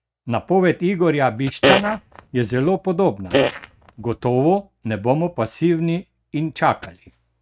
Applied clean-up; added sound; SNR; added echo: neural mask model RNNoise.